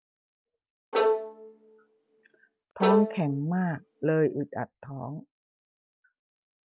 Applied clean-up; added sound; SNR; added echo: none; Bowed string instrument; -1 dB; none.